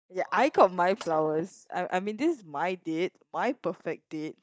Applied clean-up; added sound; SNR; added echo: neural mask model DeepFilterNet 3.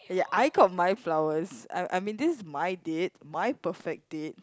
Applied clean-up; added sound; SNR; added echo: none; none; none; none.